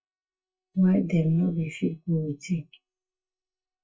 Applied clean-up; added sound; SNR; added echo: neural mask model DeepFilterNet 3.